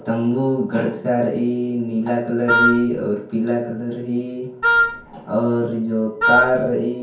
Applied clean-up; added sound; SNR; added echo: none; Wind instrument, woodwind instrument; -2 dB; reverberation time 0.6 s.